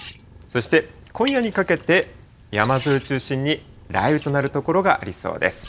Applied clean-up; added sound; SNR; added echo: none; Liquid; 17 dB; none.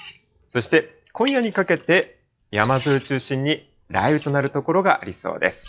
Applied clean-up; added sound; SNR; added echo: classical method log-MMSE.